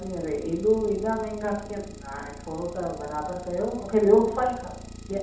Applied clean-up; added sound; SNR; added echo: none; Idling; 15 dB; reverberation time 0.8 s.